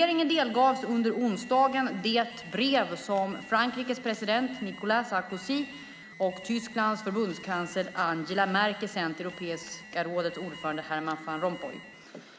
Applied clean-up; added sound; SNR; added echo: none; Alarm; 18 dB; none.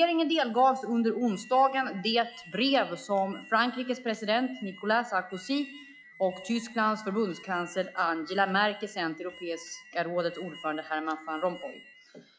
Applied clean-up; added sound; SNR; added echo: classical method log-MMSE.